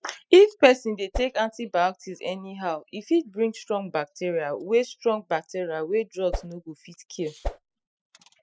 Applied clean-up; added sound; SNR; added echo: classical method spectral subtraction.